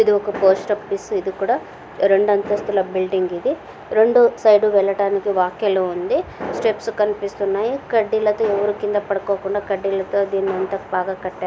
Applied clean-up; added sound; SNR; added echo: none; none; none; none.